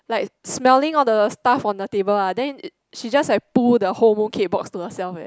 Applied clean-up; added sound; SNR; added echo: none; none; none; none.